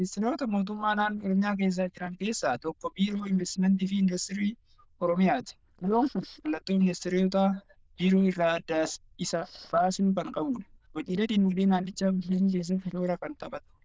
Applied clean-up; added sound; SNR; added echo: neural diffusion model UNIVERSE++.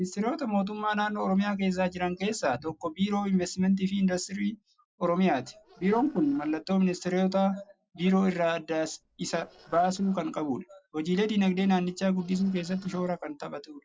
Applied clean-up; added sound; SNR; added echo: neural separator model SepFormer DNS4.